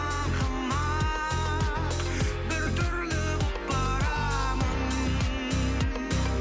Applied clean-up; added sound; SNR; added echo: none; none; none; none.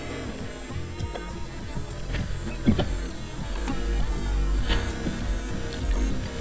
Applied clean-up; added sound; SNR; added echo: neural mask model DeepFilterNet 3.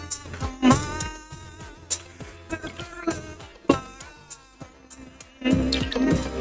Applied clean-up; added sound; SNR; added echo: neural mask model RNNoise.